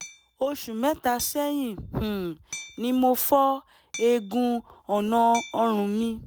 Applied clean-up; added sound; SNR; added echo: none; Hammer; 19 dB; none.